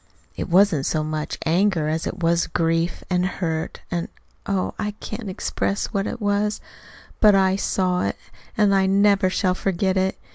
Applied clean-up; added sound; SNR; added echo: none; none; none; none.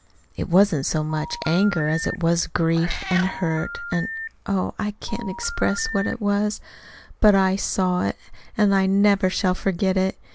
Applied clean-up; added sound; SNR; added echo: none; Meow + Telephone; 11 dB; none.